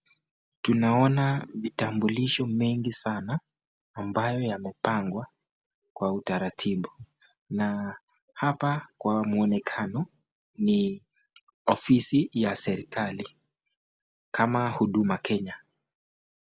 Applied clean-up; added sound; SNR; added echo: none; none; none; none.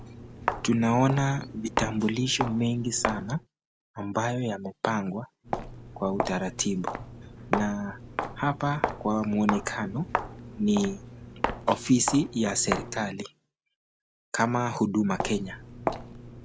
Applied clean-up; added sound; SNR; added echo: none; Walk, footsteps; 7 dB; none.